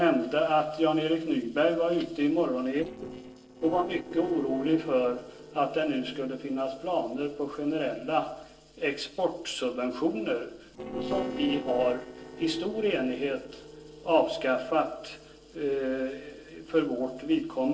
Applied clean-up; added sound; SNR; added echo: neural separator model SepFormer DNS4.